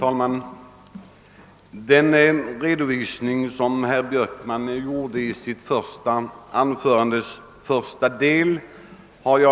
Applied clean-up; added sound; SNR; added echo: none; none; none; none.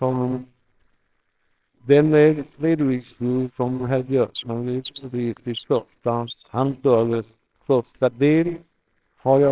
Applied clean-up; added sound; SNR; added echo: neural separator model SepFormer WHAMR!.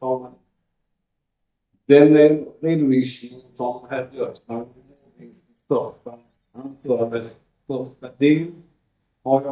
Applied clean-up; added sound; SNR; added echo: neural mask model DeepFilterNet 3.